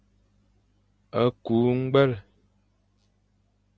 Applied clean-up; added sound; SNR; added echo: none; none; none; none.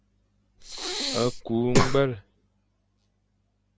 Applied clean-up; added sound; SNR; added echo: none; Breathing; -4 dB; none.